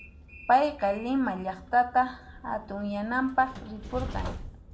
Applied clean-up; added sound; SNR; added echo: none; Train; 13 dB; reverberation time 0.4 s.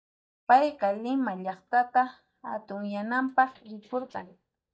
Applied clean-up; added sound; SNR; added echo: neural mask model DeepFilterNet 3.